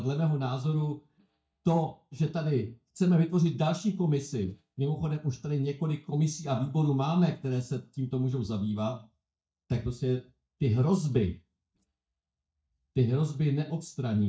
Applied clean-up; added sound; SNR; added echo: neural mask model DeepFilterNet 3.